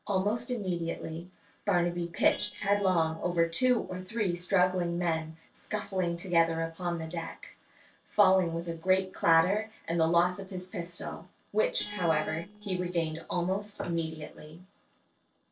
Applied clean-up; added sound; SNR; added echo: neural separator model SepFormer DNS4.